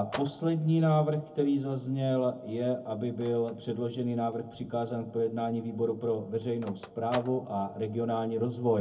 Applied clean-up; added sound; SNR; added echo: none; Telephone; 20 dB; reverberation time 0.3 s.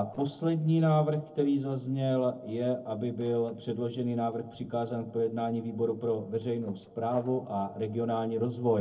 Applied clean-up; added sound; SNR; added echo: neural separator model SepFormer DNS4.